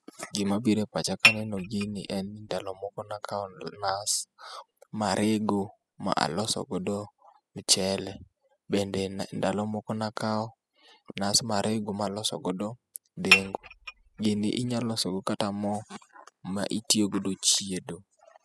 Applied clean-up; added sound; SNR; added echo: classical method spectral subtraction.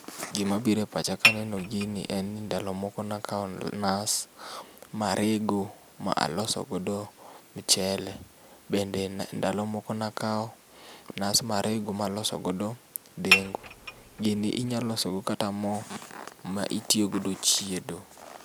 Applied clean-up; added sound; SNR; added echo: none; Dishes, pots, and pans / Chink, clink; -1 dB; none.